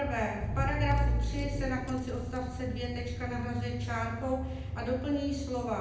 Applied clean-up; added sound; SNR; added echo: none; Engine / Car; -1 dB; reverberation time 0.9 s.